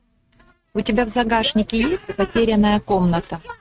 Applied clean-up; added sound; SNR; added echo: neural mask model RNNoise.